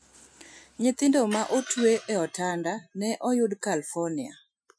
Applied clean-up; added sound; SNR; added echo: classical method Wiener filter.